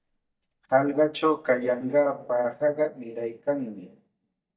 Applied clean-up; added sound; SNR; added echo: neural mask model DeepFilterNet 3.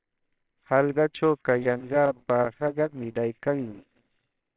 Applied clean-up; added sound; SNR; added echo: neural separator model SepFormer WHAMR!.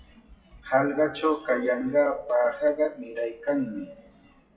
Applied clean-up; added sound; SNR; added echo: classical method WPE with log-MMSE.